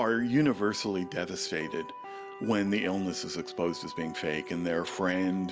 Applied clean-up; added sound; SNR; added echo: none; none; none; none.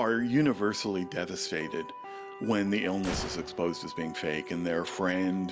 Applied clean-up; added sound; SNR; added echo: none; Gunshot, gunfire; 13 dB; none.